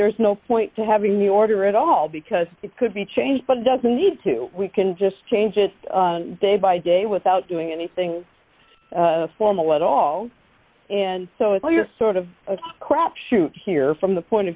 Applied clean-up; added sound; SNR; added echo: none; none; none; none.